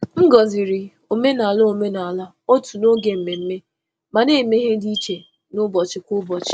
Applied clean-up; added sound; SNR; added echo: none; none; none; none.